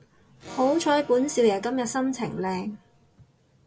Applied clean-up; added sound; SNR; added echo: none; Acoustic guitar / Strum; 19 dB; none.